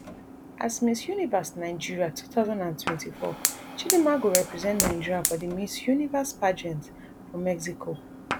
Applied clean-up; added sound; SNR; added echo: none; Fire; 6 dB; none.